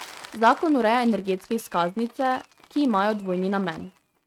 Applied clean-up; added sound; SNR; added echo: neural mask model RNNoise.